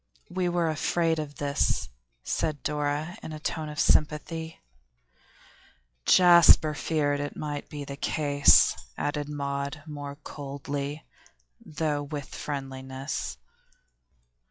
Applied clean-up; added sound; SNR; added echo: classical method log-MMSE.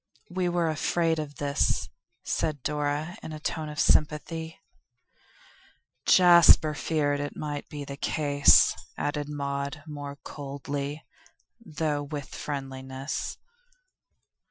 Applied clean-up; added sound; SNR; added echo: classical method Wiener filter.